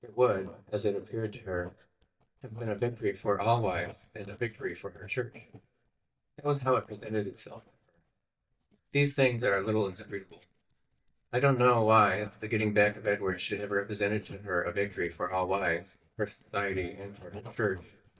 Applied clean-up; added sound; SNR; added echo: neural mask model DeepFilterNet 3.